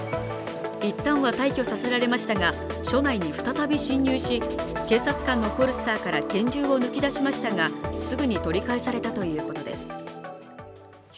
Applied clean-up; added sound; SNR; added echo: none; none; none; none.